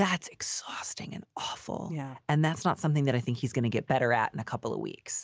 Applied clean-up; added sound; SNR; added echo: none; none; none; none.